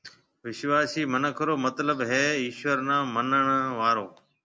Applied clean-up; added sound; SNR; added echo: none; none; none; none.